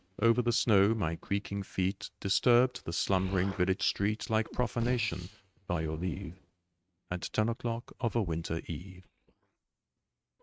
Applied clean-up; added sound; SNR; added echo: neural mask model RNNoise.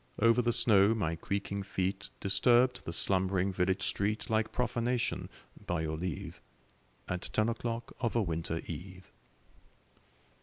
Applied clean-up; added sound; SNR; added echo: none; none; none; none.